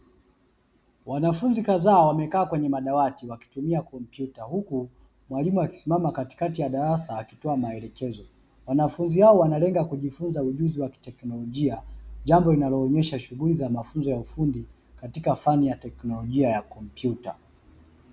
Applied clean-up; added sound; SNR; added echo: none; none; none; none.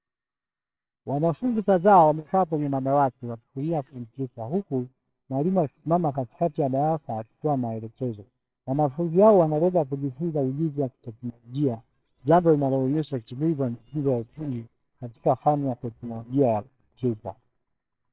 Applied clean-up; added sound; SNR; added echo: neural separator model SepFormer WHAMR!.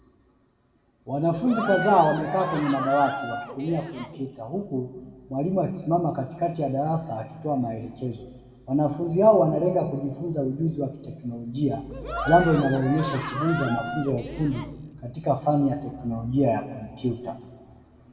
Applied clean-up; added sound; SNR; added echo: none; Cheering; 7 dB; reverberation time 1.4 s.